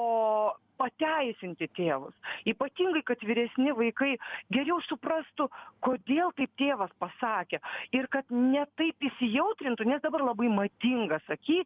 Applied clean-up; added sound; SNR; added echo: none; none; none; none.